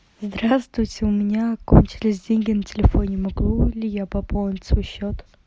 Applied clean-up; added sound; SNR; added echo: none; none; none; none.